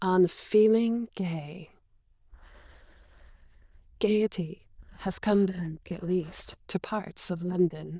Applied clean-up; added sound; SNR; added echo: neural diffusion model UNIVERSE++.